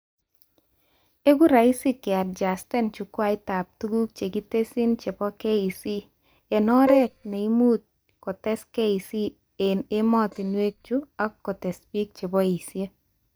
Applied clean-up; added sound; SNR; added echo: neural mask model DeepFilterNet 3.